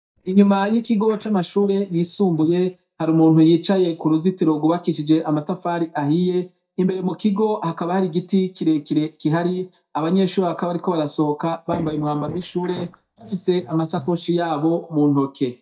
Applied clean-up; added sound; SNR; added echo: neural mask model DeepFilterNet 3.